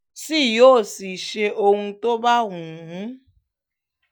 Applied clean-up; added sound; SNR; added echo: none; none; none; none.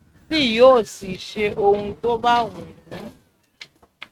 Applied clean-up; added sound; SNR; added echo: neural mask model RNNoise.